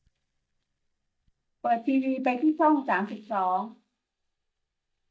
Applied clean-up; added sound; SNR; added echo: neural mask model DeepFilterNet 3.